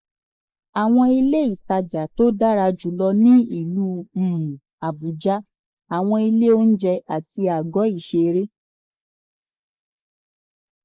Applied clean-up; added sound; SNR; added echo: neural mask model Resemble Enhance denoiser.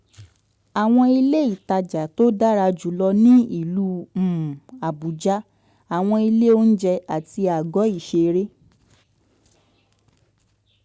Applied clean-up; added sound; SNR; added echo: none; none; none; none.